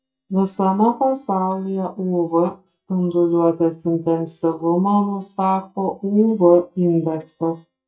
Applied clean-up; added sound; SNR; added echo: neural mask model DeepFilterNet 3.